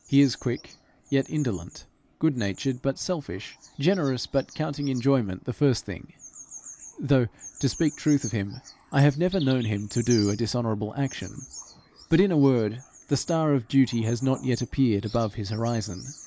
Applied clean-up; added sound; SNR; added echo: neural mask model Resemble Enhance denoiser.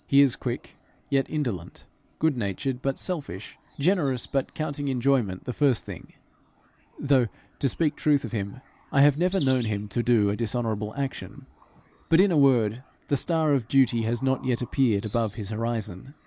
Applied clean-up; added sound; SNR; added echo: none; Bird vocalization, bird call, bird song; 18 dB; none.